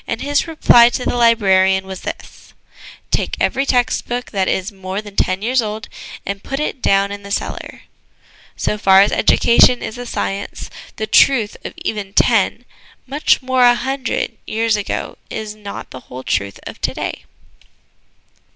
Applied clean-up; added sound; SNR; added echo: none; none; none; none.